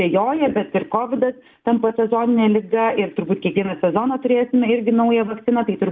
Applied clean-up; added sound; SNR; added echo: none; none; none; none.